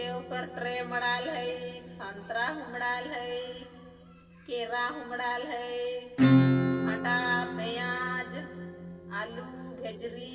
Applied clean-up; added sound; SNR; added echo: none; Acoustic guitar / Strum; -2 dB; reverberation time 2.3 s.